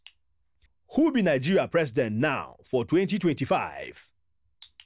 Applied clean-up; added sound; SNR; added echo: none; none; none; none.